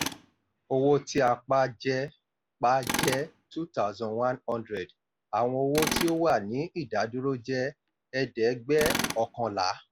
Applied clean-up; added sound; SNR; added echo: none; Tools; 9 dB; none.